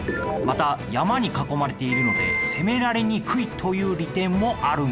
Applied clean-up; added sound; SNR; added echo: none; Piano; 2 dB; none.